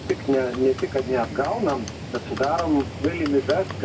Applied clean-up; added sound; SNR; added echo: none; Livestock, farm animals, working animals; 9 dB; reverberation time 0.2 s.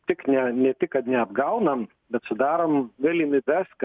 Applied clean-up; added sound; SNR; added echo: none; none; none; none.